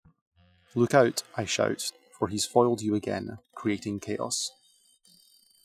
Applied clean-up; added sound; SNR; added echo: classical method Wiener filter.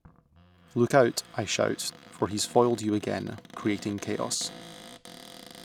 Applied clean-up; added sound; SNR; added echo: none; Cupboard open or close; 19 dB; none.